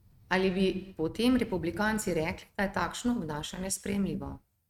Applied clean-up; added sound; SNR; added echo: neural mask model RNNoise.